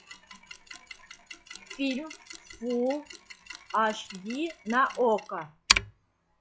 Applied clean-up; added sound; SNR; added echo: classical method log-MMSE.